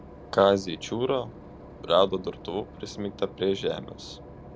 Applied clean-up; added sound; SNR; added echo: none; Engine / Boat, Water vehicle; 17 dB; none.